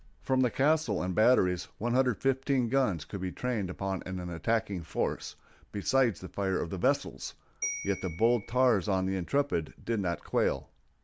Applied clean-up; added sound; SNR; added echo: none; Bell; 12 dB; none.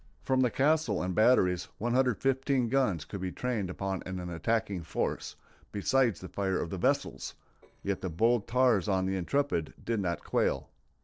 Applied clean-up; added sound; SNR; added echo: neural separator model SepFormer DNS4.